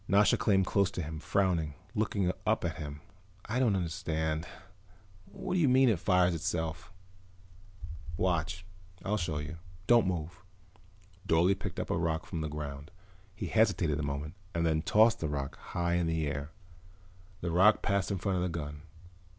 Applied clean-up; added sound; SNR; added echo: none; none; none; none.